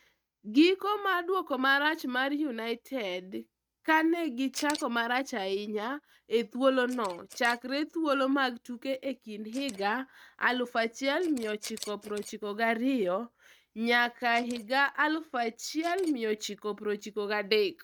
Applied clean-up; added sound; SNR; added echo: neural mask model RNNoise.